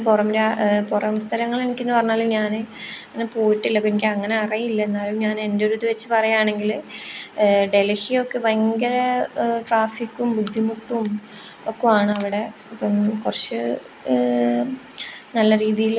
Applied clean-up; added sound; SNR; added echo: none; none; none; none.